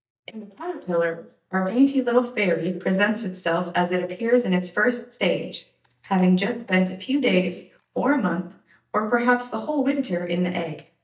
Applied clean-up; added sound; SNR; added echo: neural mask model DeepFilterNet 3.